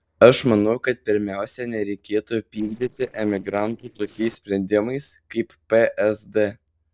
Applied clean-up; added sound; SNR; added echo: neural separator model SepFormer DNS4.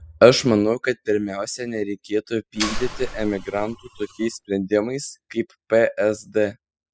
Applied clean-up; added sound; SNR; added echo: classical method spectral subtraction.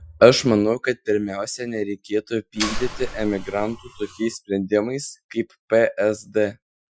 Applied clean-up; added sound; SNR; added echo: classical method Wiener filter.